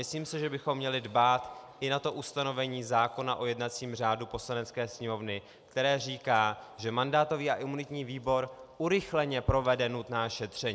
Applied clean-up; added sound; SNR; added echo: none; none; none; none.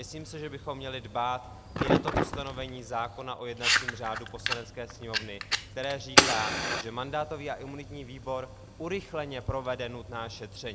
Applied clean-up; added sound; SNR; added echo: none; Fire; -4 dB; none.